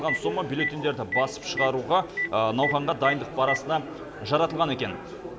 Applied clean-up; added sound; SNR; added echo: none; Telephone; 8 dB; none.